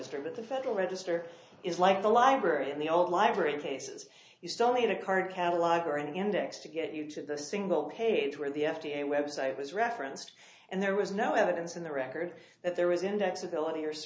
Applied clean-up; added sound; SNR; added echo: none; none; none; none.